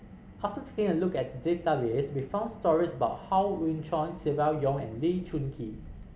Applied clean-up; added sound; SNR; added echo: none; Car; 17 dB; none.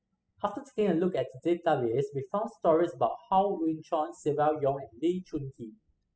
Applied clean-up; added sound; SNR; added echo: classical method spectral subtraction.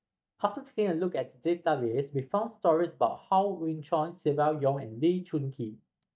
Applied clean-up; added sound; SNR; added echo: neural mask model DeepFilterNet 3.